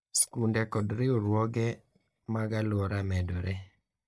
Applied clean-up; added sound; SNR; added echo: neural mask model DeepFilterNet 3.